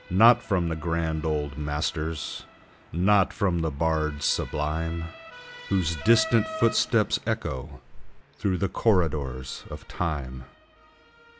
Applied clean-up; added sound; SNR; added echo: none; Motor vehicle (road) / Siren; 18 dB; none.